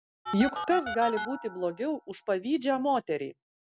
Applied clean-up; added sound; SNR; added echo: none; Telephone; 10 dB; none.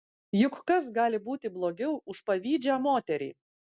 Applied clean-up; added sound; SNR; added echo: none; none; none; none.